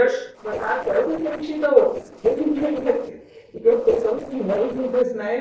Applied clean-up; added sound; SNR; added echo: neural separator model SepFormer DNS4.